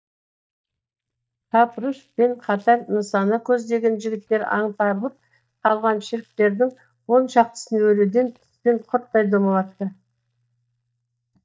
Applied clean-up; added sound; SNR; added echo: neural mask model DeepFilterNet 3.